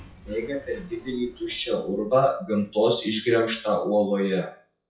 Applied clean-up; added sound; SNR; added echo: classical method WPE with log-MMSE.